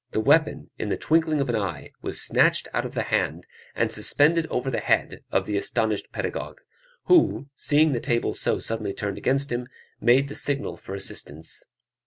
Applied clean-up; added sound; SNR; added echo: none; none; none; none.